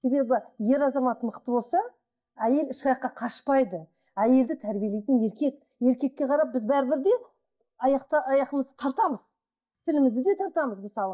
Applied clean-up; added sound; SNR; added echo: neural mask model DeepFilterNet 3.